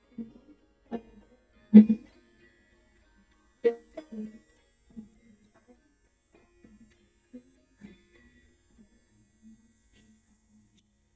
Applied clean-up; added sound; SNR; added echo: neural mask model DeepFilterNet 3.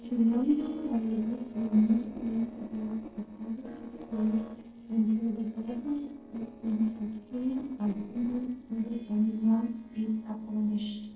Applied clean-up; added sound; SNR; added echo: neural separator model SepFormer DNS4.